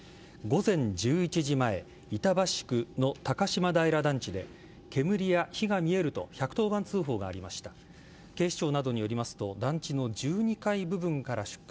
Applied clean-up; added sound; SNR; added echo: none; none; none; none.